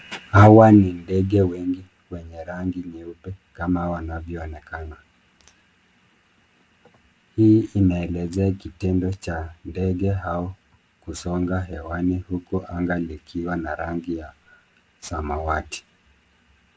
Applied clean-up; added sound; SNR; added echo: none; none; none; none.